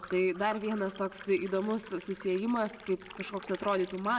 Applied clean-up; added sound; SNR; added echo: none; Liquid; 17 dB; reverberation time 1.0 s.